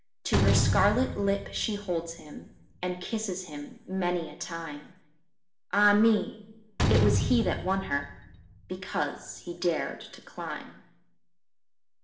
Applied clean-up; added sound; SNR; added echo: none; Slam; 1 dB; reverberation time 0.7 s.